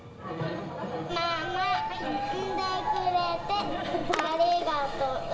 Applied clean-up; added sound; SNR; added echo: none; Splash, splatter; 15 dB; reverberation time 2.7 s.